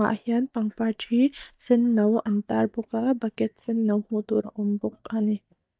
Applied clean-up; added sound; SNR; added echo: neural mask model DeepFilterNet 3.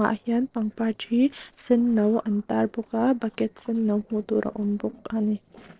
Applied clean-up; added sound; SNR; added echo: neural separator model SepFormer DNS4.